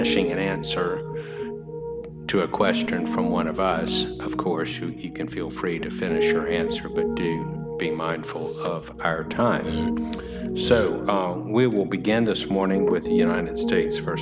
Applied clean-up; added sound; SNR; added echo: none; Burping, eructation + Piano; 2 dB; none.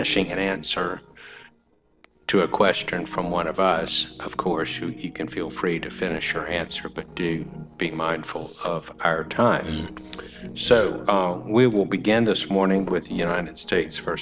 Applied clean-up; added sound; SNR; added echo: neural separator model SepFormer DNS4.